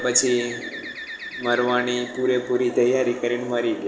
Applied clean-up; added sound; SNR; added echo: none; Bird; 15 dB; reverberation time 0.4 s.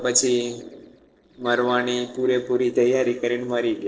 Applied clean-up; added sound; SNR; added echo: neural separator model SepFormer DNS4.